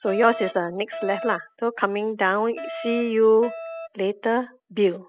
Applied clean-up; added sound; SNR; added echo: classical method spectral subtraction.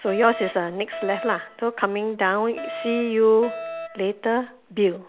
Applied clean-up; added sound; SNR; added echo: none; Alarm; 11 dB; none.